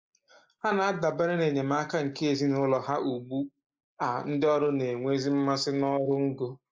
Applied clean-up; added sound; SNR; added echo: neural mask model Resemble Enhance denoiser.